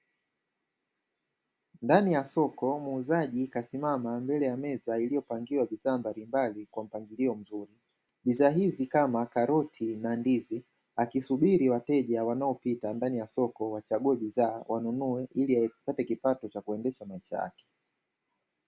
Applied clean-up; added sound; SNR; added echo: none; none; none; none.